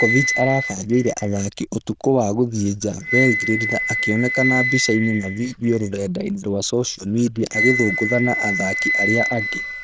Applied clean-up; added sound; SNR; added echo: neural diffusion model UNIVERSE++.